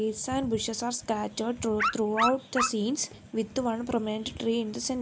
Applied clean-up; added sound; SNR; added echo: none; Dog; 1 dB; none.